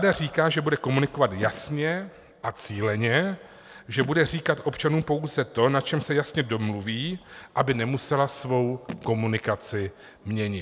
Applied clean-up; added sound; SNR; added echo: none; Telephone; 17 dB; none.